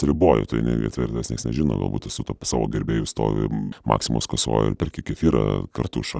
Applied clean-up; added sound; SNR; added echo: none; none; none; none.